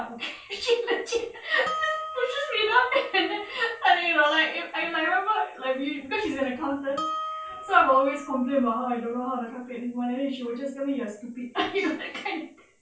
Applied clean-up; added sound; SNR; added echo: none; Harp; 10 dB; reverberation time 0.3 s.